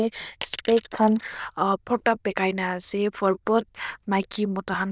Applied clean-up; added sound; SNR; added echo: neural diffusion model UNIVERSE++.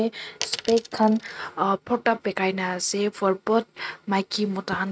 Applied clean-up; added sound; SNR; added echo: neural mask model RNNoise.